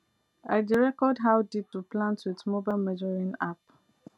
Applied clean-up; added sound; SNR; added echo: none; none; none; none.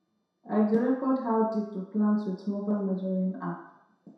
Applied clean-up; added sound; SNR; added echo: none; none; none; reverberation time 0.7 s.